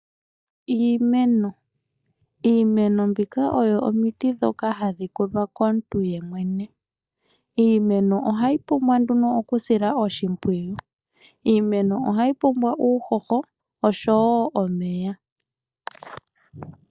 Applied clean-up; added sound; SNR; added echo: neural mask model DeepFilterNet 3.